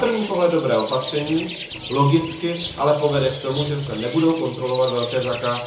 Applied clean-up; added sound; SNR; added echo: none; Bird; 14 dB; reverberation time 0.6 s.